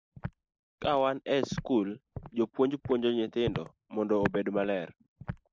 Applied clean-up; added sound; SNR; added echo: neural mask model RNNoise.